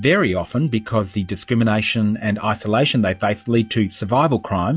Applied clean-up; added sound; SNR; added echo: classical method log-MMSE.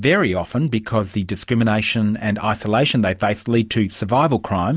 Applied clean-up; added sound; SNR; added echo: none; none; none; none.